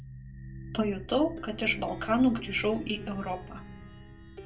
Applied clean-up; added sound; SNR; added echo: none; Plucked string instrument; 11 dB; reverberation time 0.2 s.